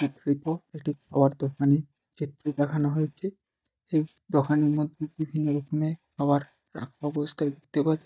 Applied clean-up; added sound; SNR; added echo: neural mask model DeepFilterNet 3.